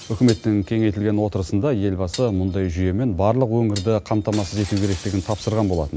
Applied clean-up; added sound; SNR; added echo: none; Glass + Shatter; 20 dB; none.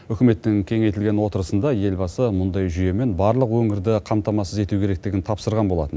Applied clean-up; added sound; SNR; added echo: none; none; none; none.